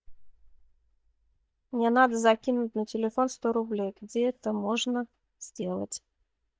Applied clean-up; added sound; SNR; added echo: neural mask model DeepFilterNet 3.